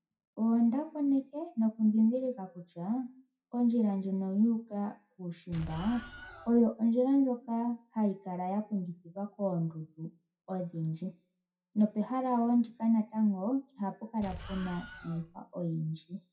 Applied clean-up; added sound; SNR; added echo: classical method WPE with log-MMSE.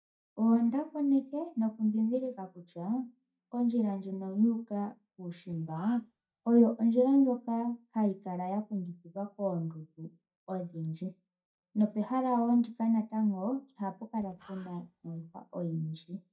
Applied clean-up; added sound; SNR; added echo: neural mask model DeepFilterNet 3.